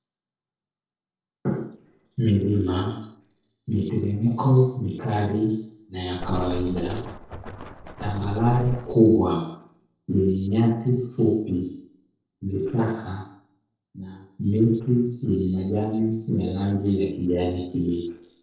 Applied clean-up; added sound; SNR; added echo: neural separator model SepFormer DNS4.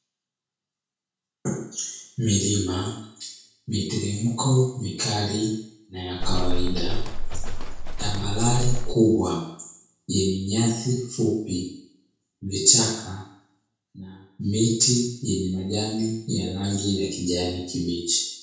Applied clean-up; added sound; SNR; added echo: none; Livestock, farm animals, working animals; -4 dB; reverberation time 0.6 s.